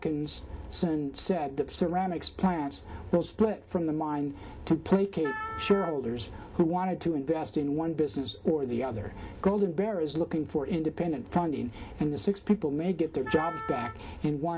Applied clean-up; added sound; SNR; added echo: none; Wind instrument, woodwind instrument; 11 dB; reverberation time 0.3 s.